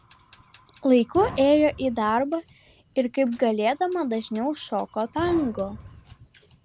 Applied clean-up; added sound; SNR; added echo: none; Fire; 19 dB; none.